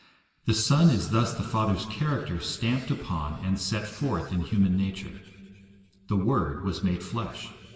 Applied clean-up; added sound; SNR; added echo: none; none; none; reverberation time 2.3 s.